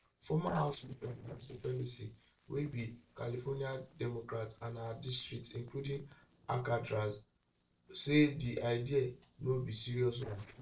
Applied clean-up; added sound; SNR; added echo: neural separator model SepFormer DNS4.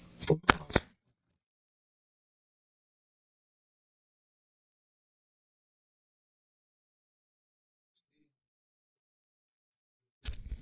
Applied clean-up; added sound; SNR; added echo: neural mask model DeepFilterNet 3.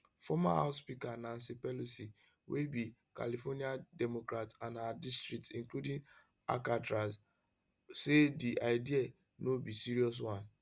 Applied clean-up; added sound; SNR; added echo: none; none; none; none.